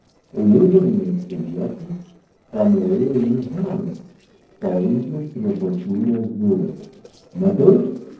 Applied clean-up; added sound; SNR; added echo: neural separator model SepFormer DNS4.